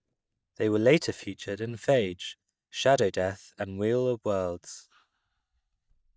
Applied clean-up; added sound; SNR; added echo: neural mask model DeepFilterNet 3.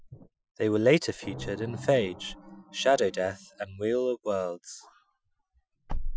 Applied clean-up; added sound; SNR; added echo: classical method Wiener filter.